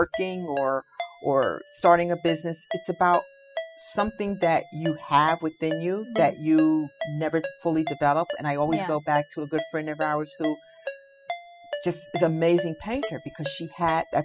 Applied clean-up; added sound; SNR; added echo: classical method spectral subtraction.